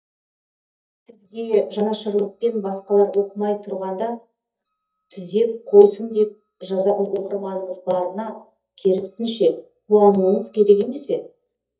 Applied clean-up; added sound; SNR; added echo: neural mask model DeepFilterNet 3.